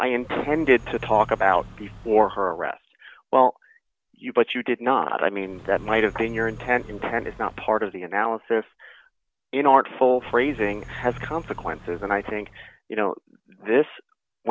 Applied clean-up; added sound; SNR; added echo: none; Car; 17 dB; none.